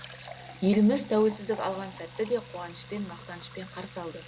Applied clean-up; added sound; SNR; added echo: none; Domestic sounds, home sounds + Fill (with liquid); 16 dB; none.